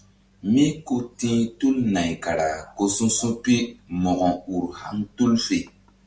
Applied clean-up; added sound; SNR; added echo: none; none; none; none.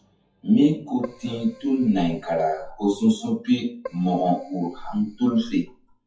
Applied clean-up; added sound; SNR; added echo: classical method WPE with log-MMSE.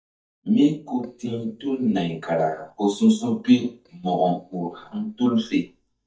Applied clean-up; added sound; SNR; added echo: neural mask model DeepFilterNet 3.